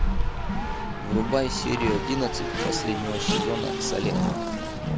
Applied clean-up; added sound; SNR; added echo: none; Race car, auto racing; -3 dB; none.